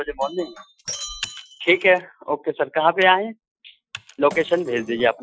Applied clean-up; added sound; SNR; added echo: classical method Wiener filter.